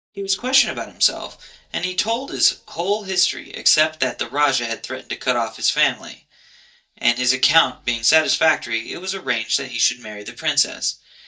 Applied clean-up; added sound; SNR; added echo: neural mask model DeepFilterNet 3.